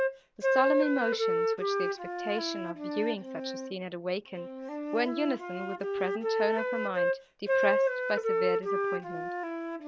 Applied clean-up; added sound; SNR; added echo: none; Wind instrument, woodwind instrument; -4 dB; none.